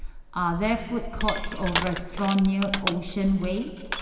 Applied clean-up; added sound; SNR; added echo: none; Crushing; 3 dB; reverberation time 2.0 s.